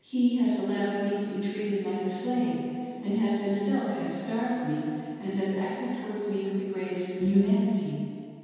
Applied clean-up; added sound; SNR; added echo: none; none; none; reverberation time 2.1 s.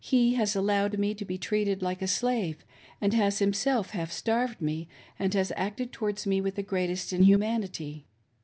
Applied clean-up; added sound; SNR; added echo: none; none; none; none.